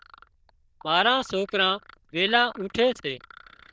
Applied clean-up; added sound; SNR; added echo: neural diffusion model UNIVERSE++.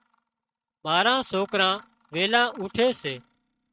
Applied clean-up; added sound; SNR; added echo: neural mask model RNNoise.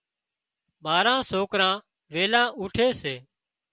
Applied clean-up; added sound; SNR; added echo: none; none; none; none.